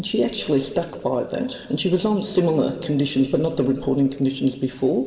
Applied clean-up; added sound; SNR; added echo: none; none; none; reverberation time 1.6 s.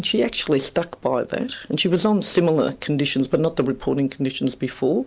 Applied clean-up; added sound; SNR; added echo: none; none; none; none.